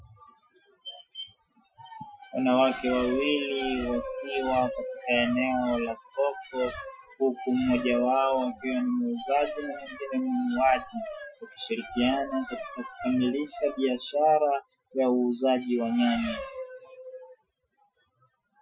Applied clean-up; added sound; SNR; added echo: classical method Wiener filter.